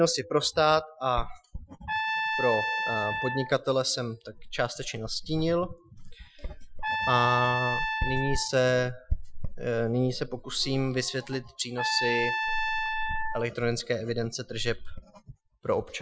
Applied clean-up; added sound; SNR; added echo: classical method Wiener filter.